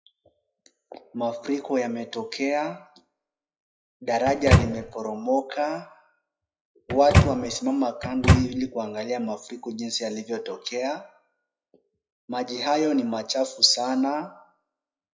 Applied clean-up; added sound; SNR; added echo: classical method WPE with log-MMSE.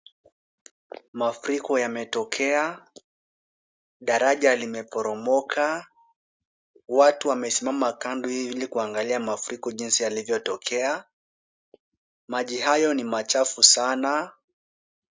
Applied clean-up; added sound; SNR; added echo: none; none; none; none.